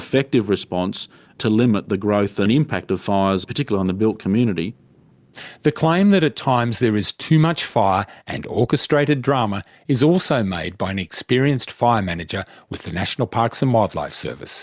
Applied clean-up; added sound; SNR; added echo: none; none; none; none.